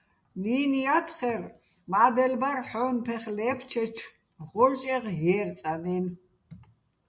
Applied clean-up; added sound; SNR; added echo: none; none; none; none.